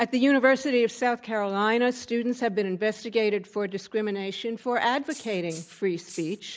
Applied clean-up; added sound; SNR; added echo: none; Rattle (instrument); 19 dB; none.